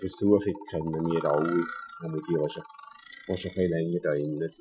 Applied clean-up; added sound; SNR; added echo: classical method Wiener filter.